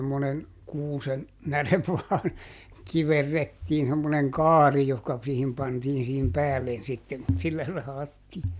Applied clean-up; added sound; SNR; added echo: none; none; none; none.